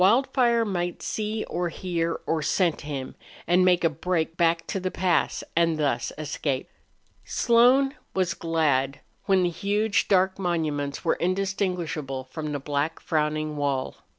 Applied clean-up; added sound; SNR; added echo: none; none; none; none.